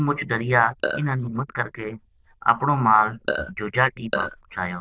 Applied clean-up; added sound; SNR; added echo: neural diffusion model UNIVERSE++.